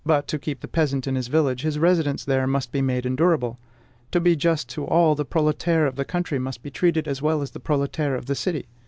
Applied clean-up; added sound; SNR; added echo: none; none; none; none.